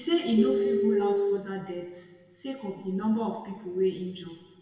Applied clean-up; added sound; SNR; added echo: none; Telephone; -5 dB; reverberation time 1.3 s.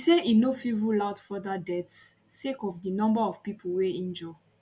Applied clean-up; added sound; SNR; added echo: none; none; none; none.